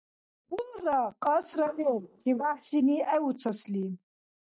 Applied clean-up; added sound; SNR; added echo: neural mask model DeepFilterNet 3.